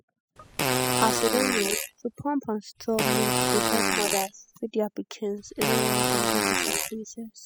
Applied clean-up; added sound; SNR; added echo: classical method spectral subtraction.